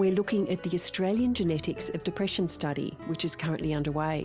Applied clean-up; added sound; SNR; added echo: none; none; none; none.